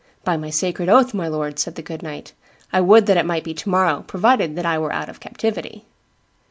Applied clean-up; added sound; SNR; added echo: none; none; none; none.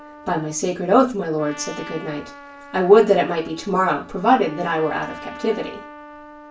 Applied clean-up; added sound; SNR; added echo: none; Trumpet; 18 dB; reverberation time 0.3 s.